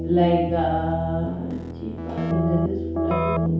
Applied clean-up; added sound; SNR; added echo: none; Keyboard (musical); 0 dB; reverberation time 0.8 s.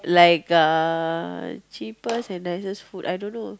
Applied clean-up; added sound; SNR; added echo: none; none; none; none.